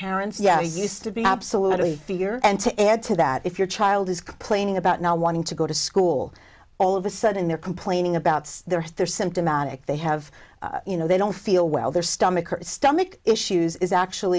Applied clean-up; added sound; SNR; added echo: none; none; none; none.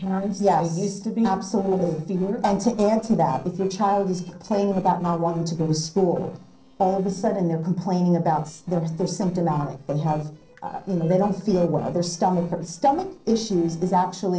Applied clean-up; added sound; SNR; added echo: neural separator model SepFormer DNS4.